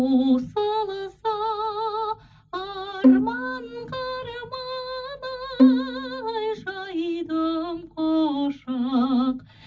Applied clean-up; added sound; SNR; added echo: none; Bowed string instrument; -4 dB; reverberation time 0.4 s.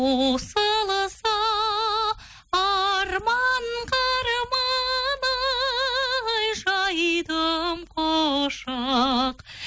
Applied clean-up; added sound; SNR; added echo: none; none; none; none.